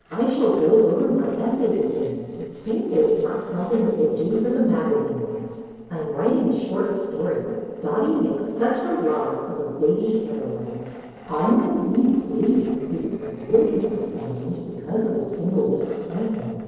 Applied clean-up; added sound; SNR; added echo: neural separator model SepFormer DNS4.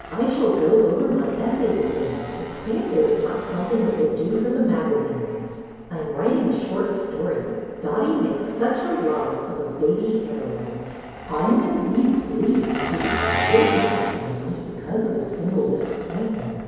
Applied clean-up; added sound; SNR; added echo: none; Engine; 11 dB; reverberation time 2.2 s.